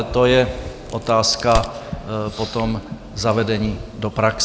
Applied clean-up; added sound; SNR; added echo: none; Crack; 12 dB; none.